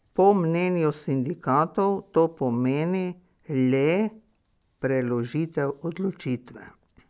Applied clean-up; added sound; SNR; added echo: none; none; none; none.